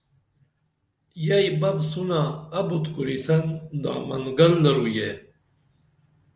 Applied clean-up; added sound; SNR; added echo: none; none; none; none.